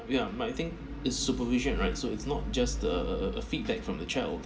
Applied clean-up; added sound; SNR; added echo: none; Musical instrument; 15 dB; reverberation time 1.1 s.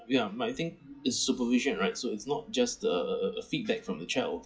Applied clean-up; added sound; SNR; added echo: classical method WPE with log-MMSE.